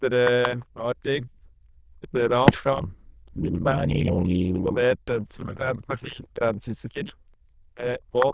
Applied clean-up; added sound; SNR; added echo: neural diffusion model UNIVERSE++.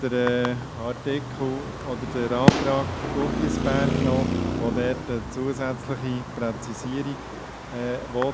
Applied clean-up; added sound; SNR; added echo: none; Traffic noise, roadway noise + Fireworks; 0 dB; none.